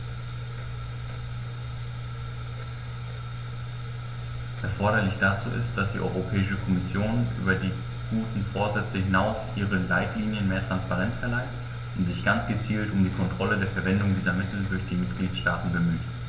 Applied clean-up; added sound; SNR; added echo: none; none; none; reverberation time 0.8 s.